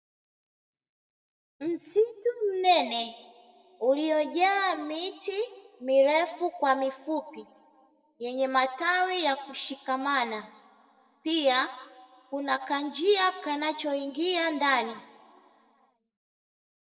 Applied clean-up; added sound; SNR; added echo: none; none; none; reverberation time 1.0 s.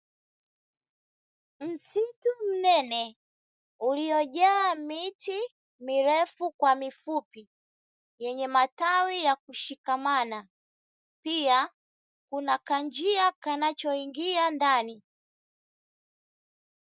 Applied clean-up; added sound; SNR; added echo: none; none; none; none.